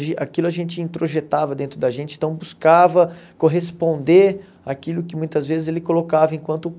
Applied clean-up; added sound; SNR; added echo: none; none; none; none.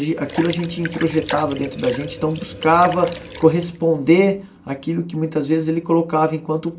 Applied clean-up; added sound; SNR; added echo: none; Liquid; 13 dB; reverberation time 0.2 s.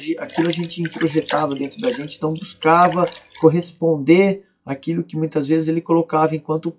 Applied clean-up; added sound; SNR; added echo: classical method WPE with log-MMSE.